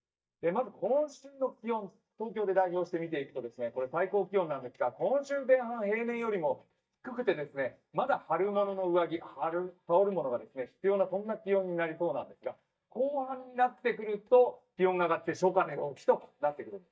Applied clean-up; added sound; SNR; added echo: neural mask model DeepFilterNet 3.